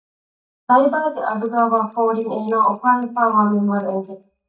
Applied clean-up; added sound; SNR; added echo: neural mask model DeepFilterNet 3.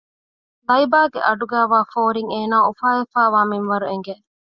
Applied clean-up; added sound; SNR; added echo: none; none; none; none.